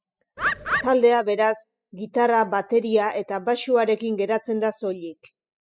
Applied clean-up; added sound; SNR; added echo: classical method spectral subtraction.